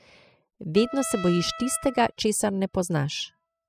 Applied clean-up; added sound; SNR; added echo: classical method spectral subtraction.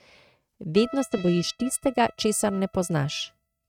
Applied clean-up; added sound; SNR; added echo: neural mask model RNNoise.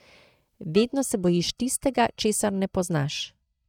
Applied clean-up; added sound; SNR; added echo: neural mask model DeepFilterNet 3.